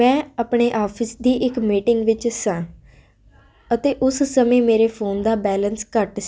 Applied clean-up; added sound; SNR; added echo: none; none; none; none.